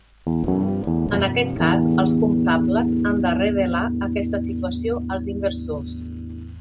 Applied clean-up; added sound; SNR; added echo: none; Guitar; -5 dB; none.